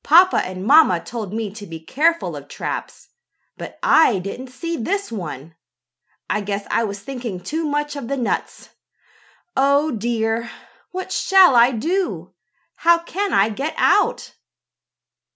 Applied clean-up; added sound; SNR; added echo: none; none; none; none.